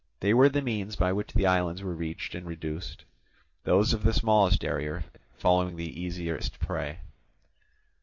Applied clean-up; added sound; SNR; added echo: none; none; none; none.